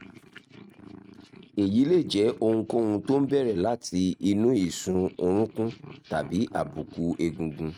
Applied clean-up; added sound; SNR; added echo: neural mask model RNNoise.